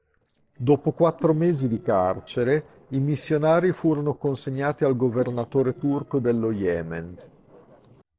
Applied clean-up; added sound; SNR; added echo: neural separator model SepFormer DNS4.